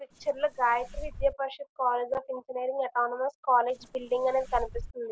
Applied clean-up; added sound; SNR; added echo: none; Fireworks; 11 dB; none.